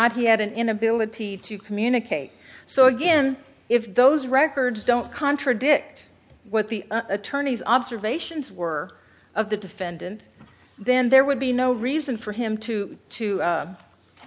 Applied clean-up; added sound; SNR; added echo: none; none; none; none.